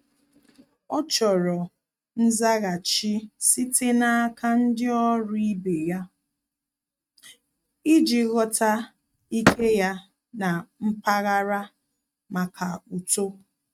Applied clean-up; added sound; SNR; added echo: neural mask model RNNoise.